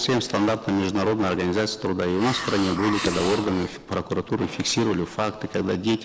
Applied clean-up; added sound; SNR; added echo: neural mask model Resemble Enhance denoiser.